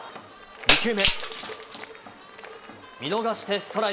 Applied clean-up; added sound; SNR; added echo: none; Shatter; -2 dB; none.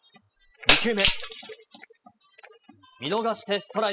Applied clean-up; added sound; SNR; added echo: classical method spectral subtraction.